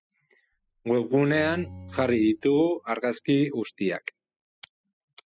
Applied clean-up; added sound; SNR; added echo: classical method spectral subtraction.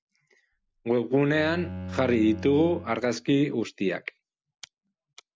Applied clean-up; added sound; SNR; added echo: none; Bowed string instrument; 12 dB; none.